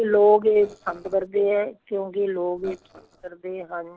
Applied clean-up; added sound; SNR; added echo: neural separator model SepFormer DNS4.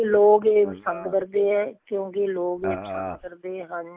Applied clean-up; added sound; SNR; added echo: neural mask model Resemble Enhance denoiser.